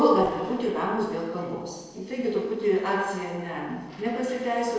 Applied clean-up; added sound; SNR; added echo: neural separator model SepFormer DNS4.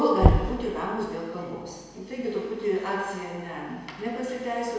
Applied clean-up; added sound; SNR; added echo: none; Knock; -3 dB; reverberation time 1.0 s.